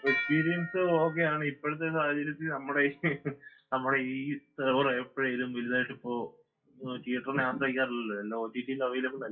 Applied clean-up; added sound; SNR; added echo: classical method WPE with log-MMSE.